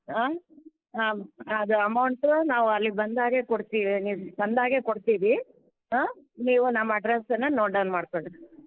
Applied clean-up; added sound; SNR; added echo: neural mask model Resemble Enhance denoiser.